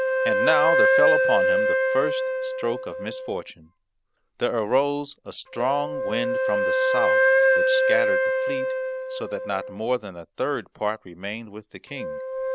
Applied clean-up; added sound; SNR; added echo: none; Wind instrument, woodwind instrument; -5 dB; none.